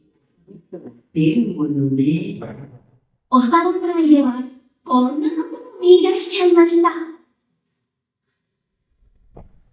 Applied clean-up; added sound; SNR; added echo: neural mask model DeepFilterNet 3.